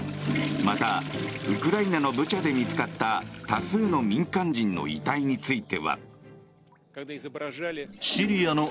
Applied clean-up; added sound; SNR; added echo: none; Toilet flush / Water; 10 dB; none.